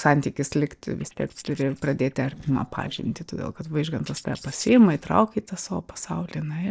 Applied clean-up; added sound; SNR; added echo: neural separator model SepFormer DNS4.